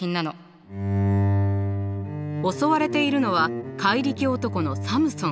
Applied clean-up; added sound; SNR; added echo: none; none; none; none.